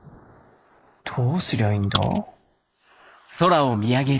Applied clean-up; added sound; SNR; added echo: neural mask model Resemble Enhance denoiser.